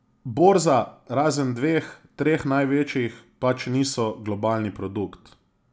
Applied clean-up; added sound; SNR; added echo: none; none; none; none.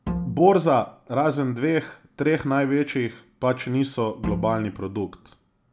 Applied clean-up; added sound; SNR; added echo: none; Bowed string instrument; 9 dB; none.